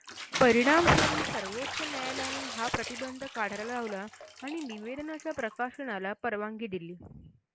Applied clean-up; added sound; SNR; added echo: none; Bathtub (filling or washing) / Splash, splatter; 5 dB; none.